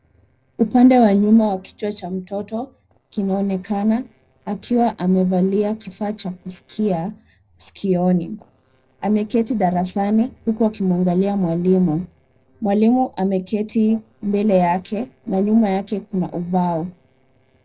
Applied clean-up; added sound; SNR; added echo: neural separator model SepFormer DNS4.